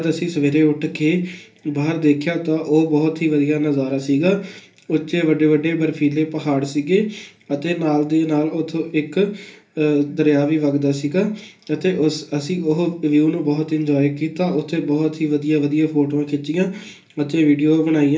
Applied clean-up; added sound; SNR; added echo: none; none; none; reverberation time 0.3 s.